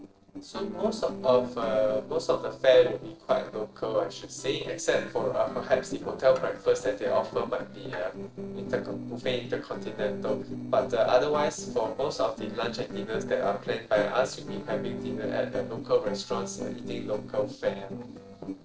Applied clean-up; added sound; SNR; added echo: neural separator model SepFormer DNS4.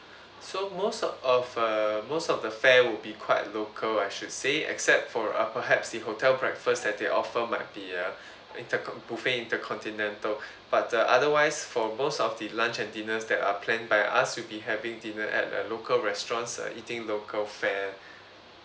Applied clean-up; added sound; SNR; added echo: none; none; none; none.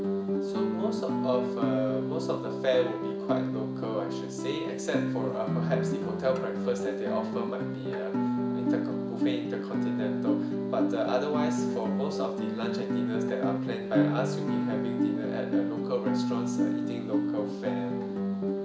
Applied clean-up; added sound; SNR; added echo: none; Guitar; -4 dB; reverberation time 1.3 s.